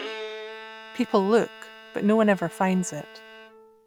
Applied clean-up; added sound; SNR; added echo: none; Bowed string instrument; 15 dB; none.